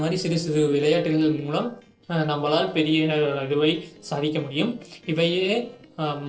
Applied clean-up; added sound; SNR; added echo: neural separator model SepFormer DNS4.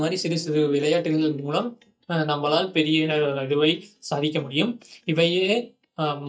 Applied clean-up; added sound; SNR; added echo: neural mask model DeepFilterNet 3.